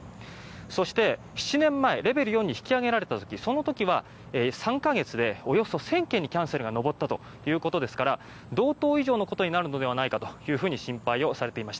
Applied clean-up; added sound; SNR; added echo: none; none; none; none.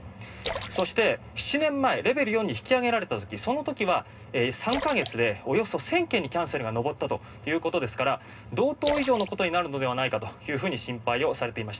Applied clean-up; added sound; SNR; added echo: none; Splash, splatter; 11 dB; reverberation time 0.2 s.